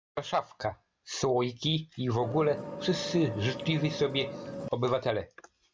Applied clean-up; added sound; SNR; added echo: none; Vehicle; 8 dB; none.